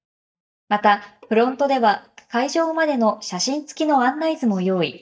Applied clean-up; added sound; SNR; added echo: neural mask model DeepFilterNet 3.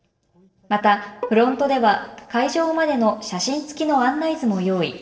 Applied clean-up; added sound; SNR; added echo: neural separator model SepFormer DNS4.